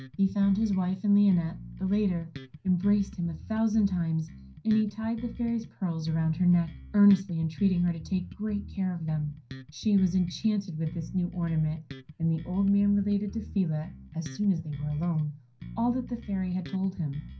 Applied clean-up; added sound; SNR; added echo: none; Bass guitar; 16 dB; reverberation time 0.3 s.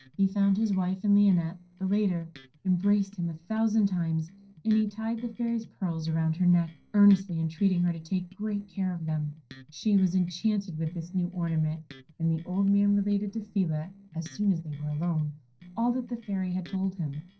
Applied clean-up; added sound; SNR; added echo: neural separator model SepFormer DNS4.